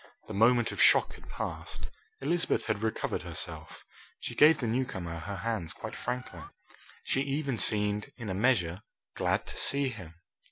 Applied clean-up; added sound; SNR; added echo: none; Bird; 17 dB; none.